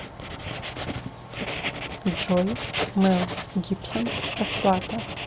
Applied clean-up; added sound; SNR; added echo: none; Writing; 4 dB; none.